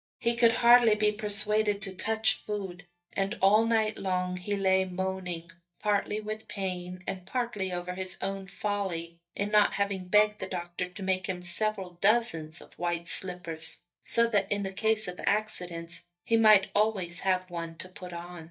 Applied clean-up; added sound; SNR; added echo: neural mask model DeepFilterNet 3.